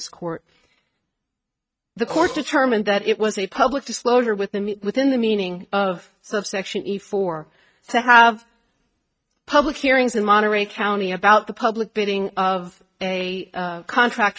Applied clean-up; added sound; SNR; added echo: neural mask model RNNoise.